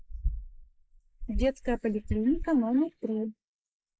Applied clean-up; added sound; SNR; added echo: neural mask model Resemble Enhance denoiser.